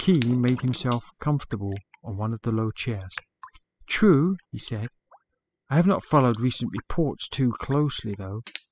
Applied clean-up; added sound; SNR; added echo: classical method spectral subtraction.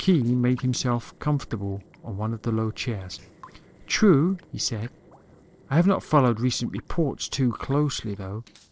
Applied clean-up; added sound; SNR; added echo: neural separator model SepFormer DNS4.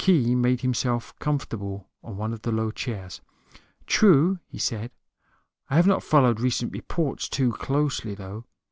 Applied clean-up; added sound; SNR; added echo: none; none; none; none.